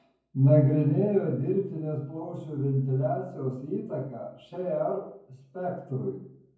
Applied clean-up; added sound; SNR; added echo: none; none; none; reverberation time 0.9 s.